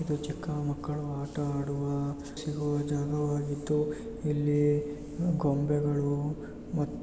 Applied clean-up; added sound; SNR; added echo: none; none; none; none.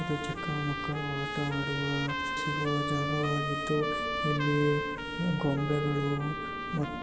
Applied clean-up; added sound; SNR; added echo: none; Trumpet; 4 dB; none.